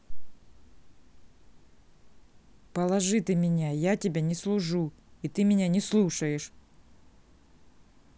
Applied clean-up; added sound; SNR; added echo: none; none; none; none.